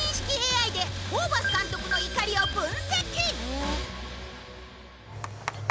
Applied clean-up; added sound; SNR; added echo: none; none; none; none.